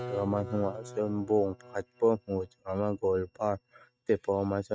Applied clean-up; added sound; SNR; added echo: neural mask model RNNoise.